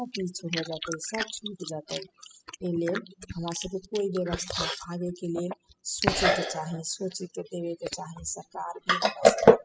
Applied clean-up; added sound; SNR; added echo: classical method spectral subtraction.